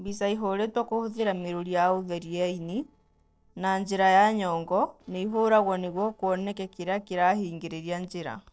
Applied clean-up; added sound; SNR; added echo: neural separator model SepFormer DNS4.